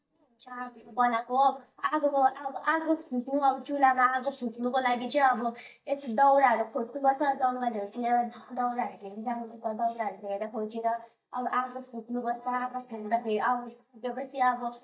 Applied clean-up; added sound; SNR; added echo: neural mask model DeepFilterNet 3.